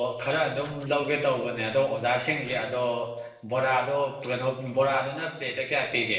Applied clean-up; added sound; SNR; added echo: neural separator model SepFormer DNS4.